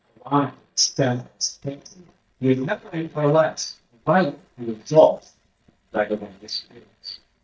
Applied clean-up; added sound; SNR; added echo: neural mask model DeepFilterNet 3.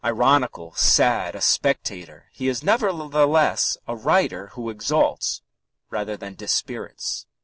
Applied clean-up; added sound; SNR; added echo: none; none; none; none.